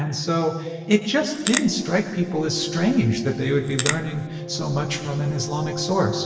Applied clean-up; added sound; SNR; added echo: none; Crackle; 5 dB; reverberation time 1.9 s.